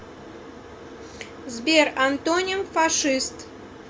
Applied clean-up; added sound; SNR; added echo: none; none; none; none.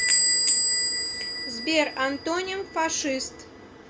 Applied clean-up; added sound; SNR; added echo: none; Door / Bell; -3 dB; none.